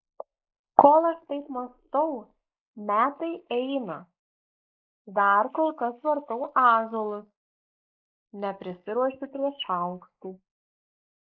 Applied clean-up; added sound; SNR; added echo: neural mask model Resemble Enhance denoiser.